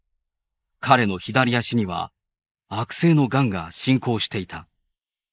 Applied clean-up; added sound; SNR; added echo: neural mask model Resemble Enhance denoiser.